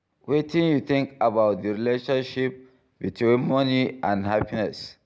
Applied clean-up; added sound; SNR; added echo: none; none; none; none.